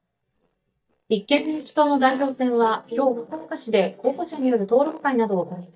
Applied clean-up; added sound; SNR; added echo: neural mask model DeepFilterNet 3.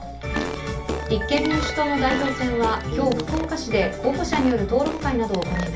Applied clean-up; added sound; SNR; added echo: none; Fart; 11 dB; reverberation time 0.2 s.